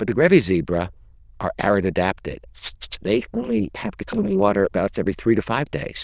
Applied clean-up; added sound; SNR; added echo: neural diffusion model UNIVERSE++.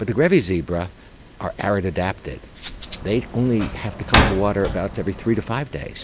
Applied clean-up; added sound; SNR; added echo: none; Slam + Rattle (instrument); 2 dB; none.